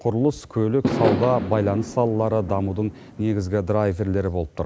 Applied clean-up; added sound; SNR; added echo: none; Fireworks; 6 dB; none.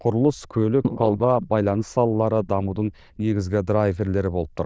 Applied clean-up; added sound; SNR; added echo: neural diffusion model UNIVERSE++.